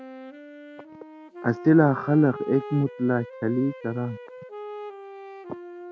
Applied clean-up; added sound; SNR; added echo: none; Wind instrument, woodwind instrument; 14 dB; none.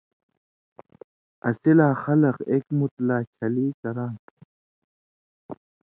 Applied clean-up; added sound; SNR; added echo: none; none; none; none.